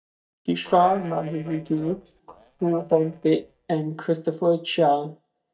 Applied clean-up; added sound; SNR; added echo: neural mask model DeepFilterNet 3.